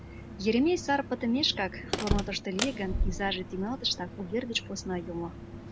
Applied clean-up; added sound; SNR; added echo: none; Slam; 5 dB; none.